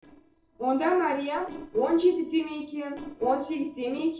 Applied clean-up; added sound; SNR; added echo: neural separator model SepFormer DNS4.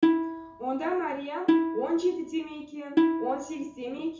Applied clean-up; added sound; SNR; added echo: none; Plucked string instrument; -3 dB; reverberation time 0.7 s.